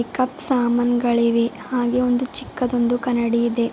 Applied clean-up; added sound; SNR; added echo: none; none; none; none.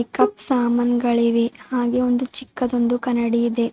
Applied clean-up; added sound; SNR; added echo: neural mask model RNNoise.